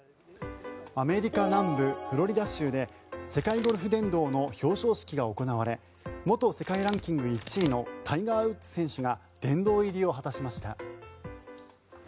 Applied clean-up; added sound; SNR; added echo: none; Bird; 16 dB; none.